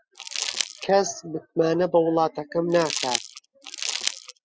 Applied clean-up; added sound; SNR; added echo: classical method spectral subtraction.